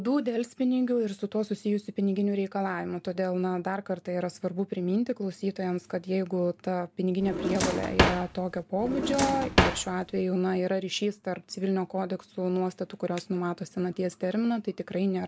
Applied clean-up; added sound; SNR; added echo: none; Drawer open or close; -1 dB; none.